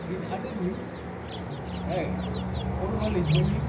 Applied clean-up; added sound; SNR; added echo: none; Chirp, tweet; 9 dB; reverberation time 0.4 s.